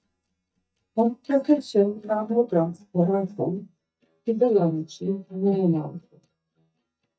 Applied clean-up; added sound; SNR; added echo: neural mask model DeepFilterNet 3.